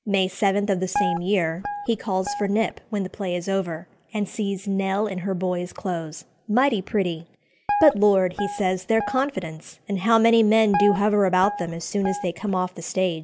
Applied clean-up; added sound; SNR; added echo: none; Guitar; 7 dB; none.